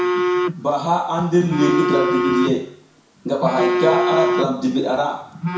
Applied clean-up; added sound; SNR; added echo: none; Telephone; 1 dB; reverberation time 0.6 s.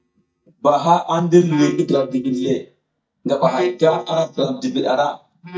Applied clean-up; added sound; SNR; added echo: neural mask model DeepFilterNet 3.